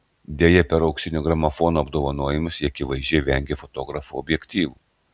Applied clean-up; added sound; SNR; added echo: none; none; none; none.